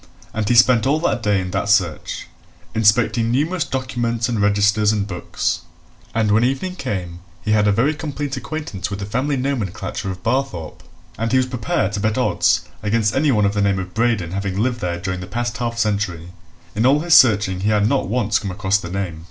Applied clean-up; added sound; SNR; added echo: none; none; none; none.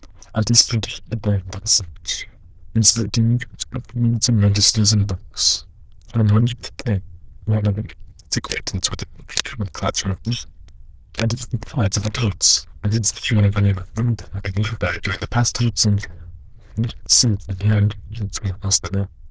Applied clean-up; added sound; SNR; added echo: neural diffusion model UNIVERSE++.